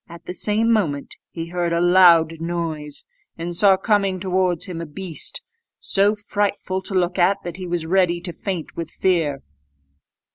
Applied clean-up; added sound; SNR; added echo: none; none; none; none.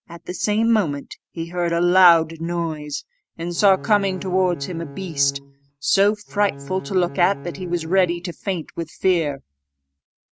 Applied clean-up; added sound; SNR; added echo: neural mask model RNNoise.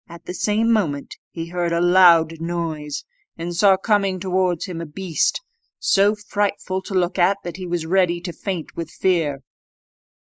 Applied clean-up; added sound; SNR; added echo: neural mask model Resemble Enhance denoiser.